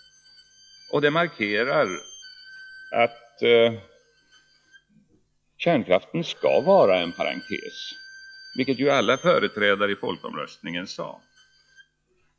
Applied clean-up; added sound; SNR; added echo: classical method log-MMSE.